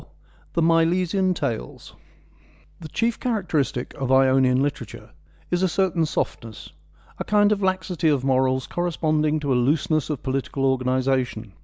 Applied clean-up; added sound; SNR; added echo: none; none; none; none.